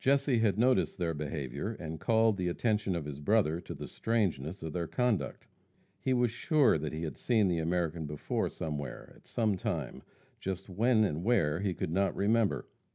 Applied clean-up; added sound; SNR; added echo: none; none; none; none.